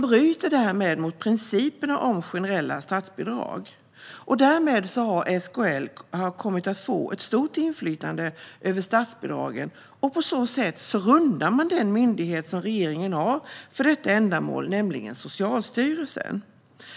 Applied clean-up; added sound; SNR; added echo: none; none; none; none.